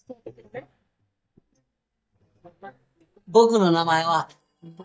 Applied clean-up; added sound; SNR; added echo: neural mask model DeepFilterNet 3.